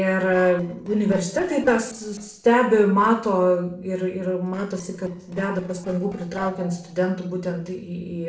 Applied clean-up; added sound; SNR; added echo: neural separator model SepFormer DNS4.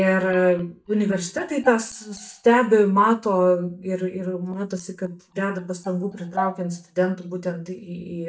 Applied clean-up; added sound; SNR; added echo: neural mask model DeepFilterNet 3.